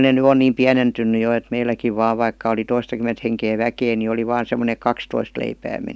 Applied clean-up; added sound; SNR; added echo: none; none; none; none.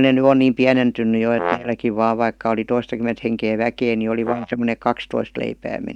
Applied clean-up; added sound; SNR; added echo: neural mask model DeepFilterNet 3.